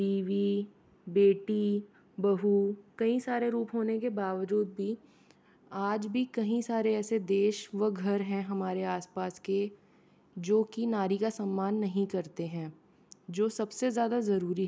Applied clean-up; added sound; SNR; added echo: none; none; none; none.